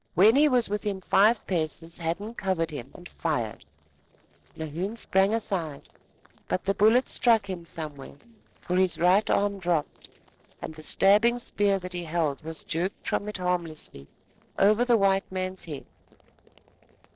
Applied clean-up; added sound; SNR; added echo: neural separator model SepFormer DNS4.